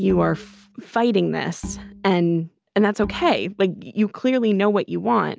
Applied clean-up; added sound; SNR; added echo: none; Bowed string instrument; 17 dB; none.